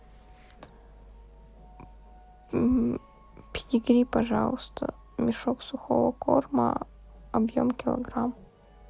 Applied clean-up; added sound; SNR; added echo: none; none; none; none.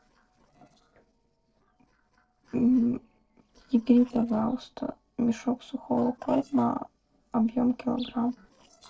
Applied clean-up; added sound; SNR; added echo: neural separator model SepFormer DNS4.